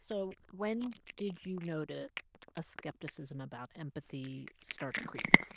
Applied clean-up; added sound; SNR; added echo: neural diffusion model UNIVERSE++.